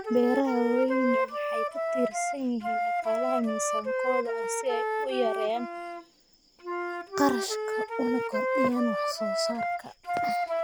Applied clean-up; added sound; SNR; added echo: none; Wind instrument, woodwind instrument; -1 dB; none.